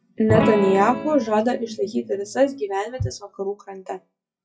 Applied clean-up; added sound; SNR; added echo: classical method WPE with log-MMSE.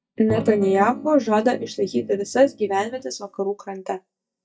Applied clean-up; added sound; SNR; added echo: neural mask model DeepFilterNet 3.